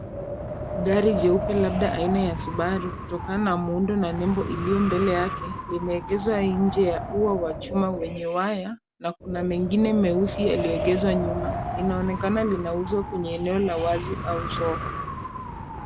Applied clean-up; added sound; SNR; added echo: none; Wind; 6 dB; none.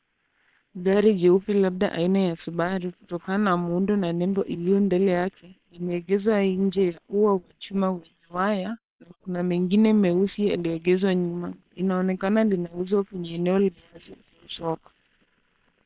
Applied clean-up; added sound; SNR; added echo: neural separator model SepFormer WHAM!.